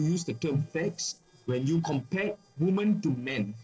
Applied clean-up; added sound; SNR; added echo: neural separator model SepFormer DNS4.